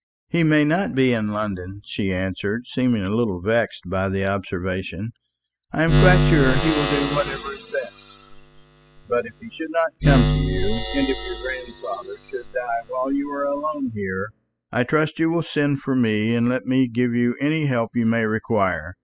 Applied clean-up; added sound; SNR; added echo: classical method spectral subtraction.